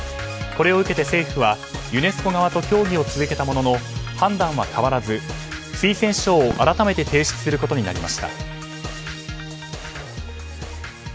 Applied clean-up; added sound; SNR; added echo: none; Fireworks; 17 dB; none.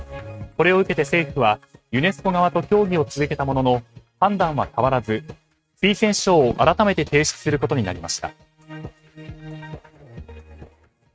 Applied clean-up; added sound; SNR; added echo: neural mask model RNNoise.